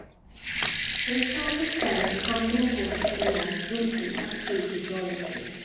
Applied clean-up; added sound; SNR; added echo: none; Sink (filling or washing) / Water tap, faucet / Liquid; -1 dB; reverberation time 1.3 s.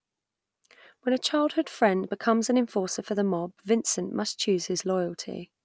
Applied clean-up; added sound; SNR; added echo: none; none; none; none.